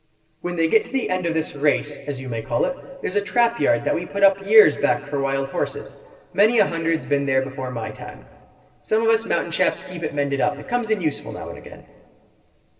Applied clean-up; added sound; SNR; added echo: none; none; none; reverberation time 2.7 s.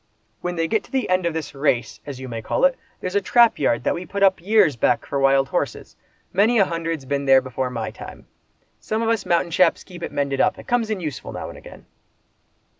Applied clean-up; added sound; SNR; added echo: none; none; none; none.